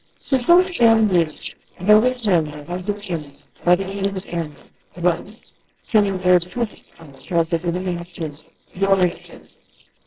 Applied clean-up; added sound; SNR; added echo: neural separator model SepFormer WHAMR!.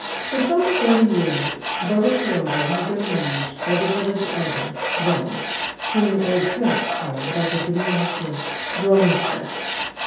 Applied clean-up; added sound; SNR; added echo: none; Tools; 4 dB; reverberation time 0.9 s.